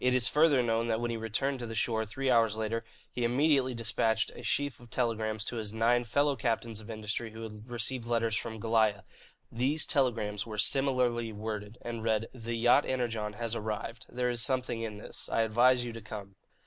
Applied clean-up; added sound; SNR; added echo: none; none; none; none.